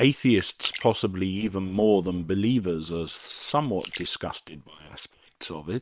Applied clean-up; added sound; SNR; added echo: neural separator model SepFormer WHAM!.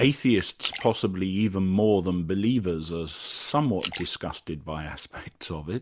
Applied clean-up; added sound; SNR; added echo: neural mask model Resemble Enhance denoiser.